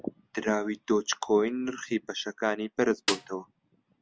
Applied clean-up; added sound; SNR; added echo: none; Snare drum; 4 dB; none.